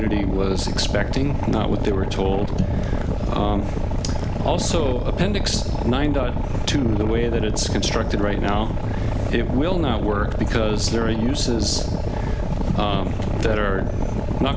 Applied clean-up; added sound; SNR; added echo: none; Boat, Water vehicle; -2 dB; none.